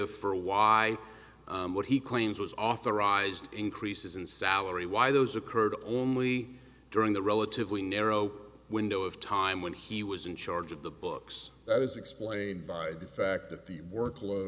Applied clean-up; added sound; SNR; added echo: none; none; none; none.